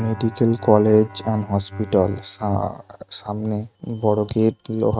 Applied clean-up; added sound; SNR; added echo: neural mask model RNNoise.